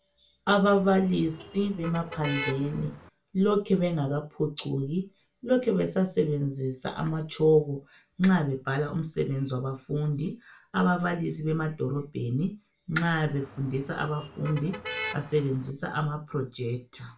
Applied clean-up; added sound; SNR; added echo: none; Motor vehicle (road); 12 dB; reverberation time 0.2 s.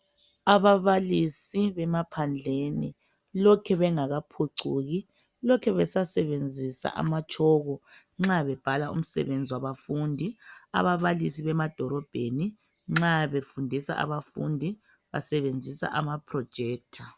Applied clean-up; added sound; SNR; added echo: none; none; none; none.